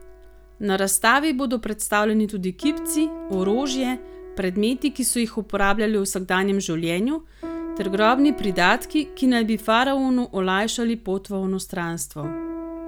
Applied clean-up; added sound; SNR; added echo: none; Piano; 15 dB; none.